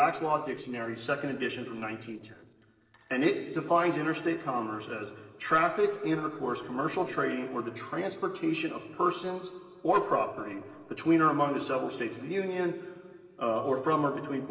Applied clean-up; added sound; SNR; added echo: neural separator model SepFormer DNS4.